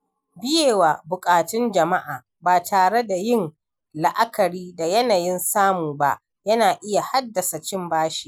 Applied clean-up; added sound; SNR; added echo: none; none; none; none.